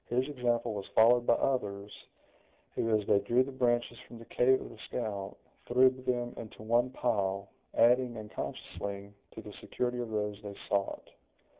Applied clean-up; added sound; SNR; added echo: none; none; none; none.